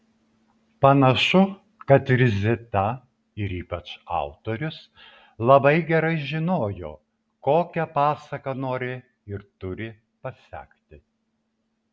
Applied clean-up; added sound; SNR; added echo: none; none; none; none.